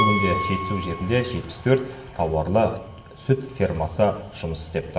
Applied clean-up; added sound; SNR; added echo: none; Piano; 8 dB; reverberation time 0.8 s.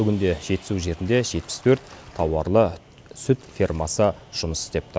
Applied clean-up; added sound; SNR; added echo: none; none; none; none.